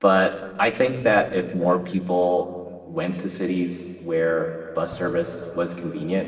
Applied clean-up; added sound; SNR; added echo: neural separator model SepFormer DNS4.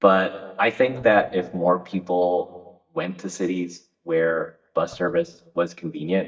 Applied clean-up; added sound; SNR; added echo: neural mask model DeepFilterNet 3.